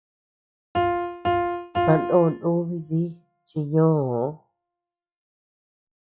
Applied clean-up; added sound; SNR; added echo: classical method log-MMSE.